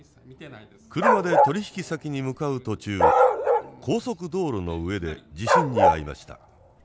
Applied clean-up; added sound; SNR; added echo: none; Bark; -5 dB; none.